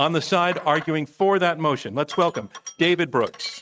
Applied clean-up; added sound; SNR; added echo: neural mask model RNNoise.